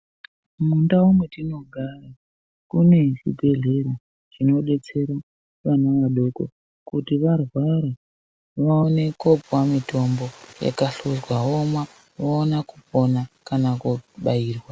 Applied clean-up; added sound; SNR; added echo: none; none; none; none.